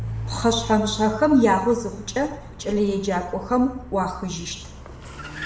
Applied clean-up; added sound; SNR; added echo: none; Car; 12 dB; reverberation time 0.7 s.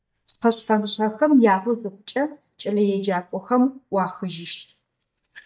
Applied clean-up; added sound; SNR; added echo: neural mask model DeepFilterNet 3.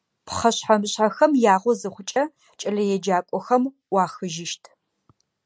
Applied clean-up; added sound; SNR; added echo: none; none; none; none.